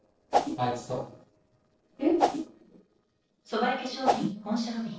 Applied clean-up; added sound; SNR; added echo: neural separator model SepFormer DNS4.